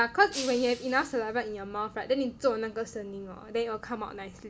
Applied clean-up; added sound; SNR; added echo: none; Shatter; 12 dB; none.